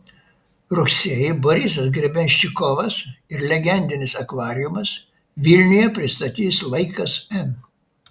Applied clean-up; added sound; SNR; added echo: none; none; none; none.